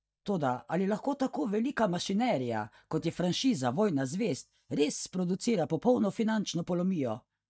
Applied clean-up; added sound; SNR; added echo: neural mask model DeepFilterNet 3.